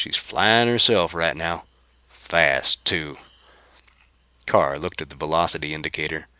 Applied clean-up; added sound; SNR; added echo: none; none; none; none.